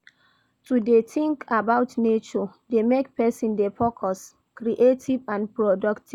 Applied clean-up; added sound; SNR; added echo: none; none; none; none.